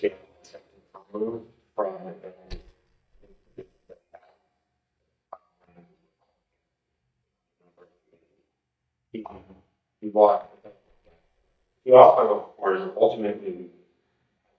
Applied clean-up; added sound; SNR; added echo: neural mask model DeepFilterNet 3.